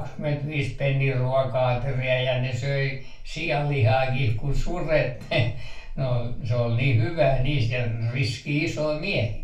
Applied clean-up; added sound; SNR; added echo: none; none; none; reverberation time 0.3 s.